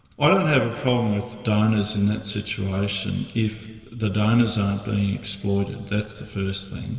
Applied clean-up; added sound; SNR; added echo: none; none; none; reverberation time 2.3 s.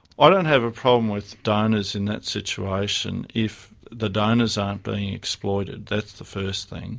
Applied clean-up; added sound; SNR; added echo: none; none; none; none.